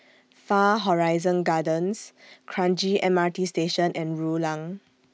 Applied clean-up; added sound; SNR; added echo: none; none; none; none.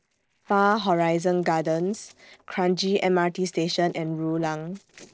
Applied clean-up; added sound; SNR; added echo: neural separator model SepFormer DNS4.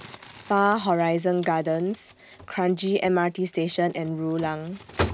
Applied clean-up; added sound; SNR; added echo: none; Crumpling, crinkling; 13 dB; none.